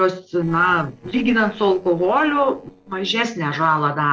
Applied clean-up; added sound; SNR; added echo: neural separator model SepFormer DNS4.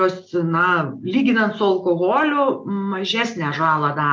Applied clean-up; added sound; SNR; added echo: none; none; none; none.